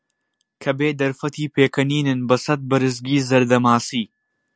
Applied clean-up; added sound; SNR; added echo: none; none; none; none.